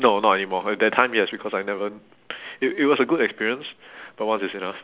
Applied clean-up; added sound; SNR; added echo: none; none; none; none.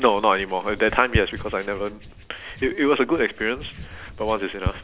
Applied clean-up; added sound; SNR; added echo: none; Writing; 10 dB; none.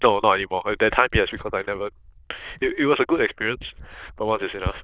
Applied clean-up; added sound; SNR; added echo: neural diffusion model UNIVERSE++.